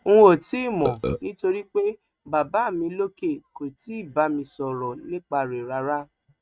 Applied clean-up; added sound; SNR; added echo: neural mask model RNNoise.